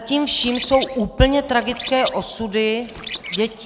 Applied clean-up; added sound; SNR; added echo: none; Bird; 12 dB; none.